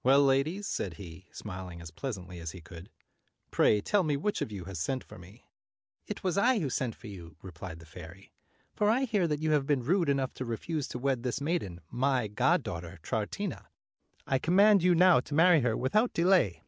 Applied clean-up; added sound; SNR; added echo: none; none; none; none.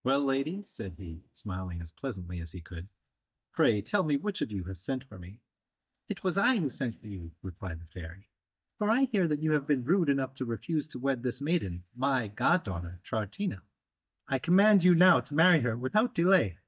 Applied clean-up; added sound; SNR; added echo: neural mask model DeepFilterNet 3.